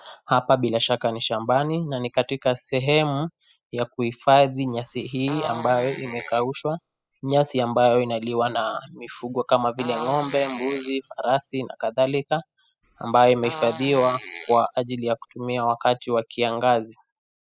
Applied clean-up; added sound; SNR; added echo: classical method spectral subtraction.